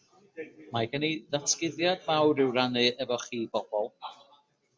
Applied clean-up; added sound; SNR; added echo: none; none; none; none.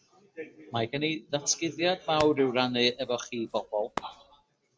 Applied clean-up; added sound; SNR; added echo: none; Hands; 15 dB; none.